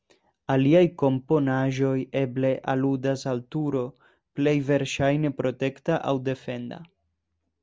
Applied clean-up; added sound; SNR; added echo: none; none; none; none.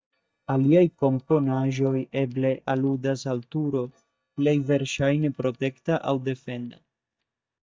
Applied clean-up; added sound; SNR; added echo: neural mask model DeepFilterNet 3.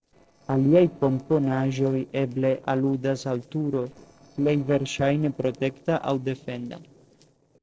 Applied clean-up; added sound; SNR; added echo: neural separator model SepFormer DNS4.